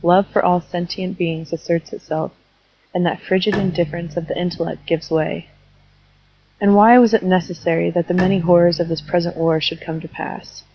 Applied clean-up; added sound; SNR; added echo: none; Bowed string instrument; 17 dB; none.